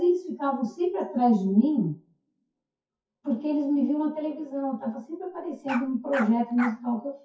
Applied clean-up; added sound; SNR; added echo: classical method WPE with log-MMSE.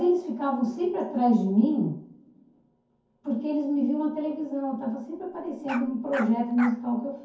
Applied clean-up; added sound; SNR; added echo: none; Bark; 12 dB; reverberation time 0.6 s.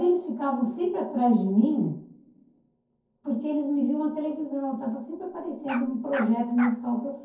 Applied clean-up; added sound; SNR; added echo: neural separator model SepFormer DNS4.